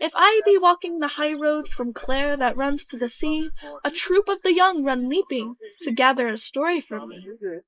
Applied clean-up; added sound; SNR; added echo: neural mask model Resemble Enhance denoiser.